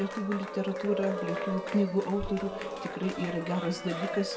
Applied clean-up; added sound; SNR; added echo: none; Cheering; 5 dB; reverberation time 0.9 s.